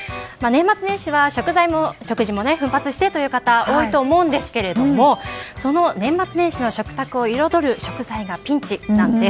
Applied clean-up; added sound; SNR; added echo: none; none; none; none.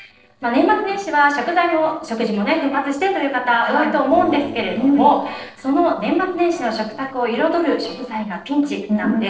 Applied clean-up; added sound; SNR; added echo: neural separator model SepFormer DNS4.